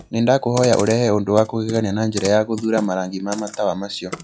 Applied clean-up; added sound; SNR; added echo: classical method log-MMSE.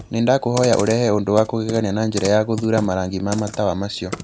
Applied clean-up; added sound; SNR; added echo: none; Computer keyboard; 14 dB; none.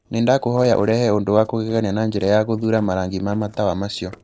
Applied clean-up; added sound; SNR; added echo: neural separator model SepFormer DNS4.